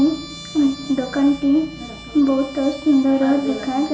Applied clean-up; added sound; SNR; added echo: none; Trumpet; 19 dB; reverberation time 1.2 s.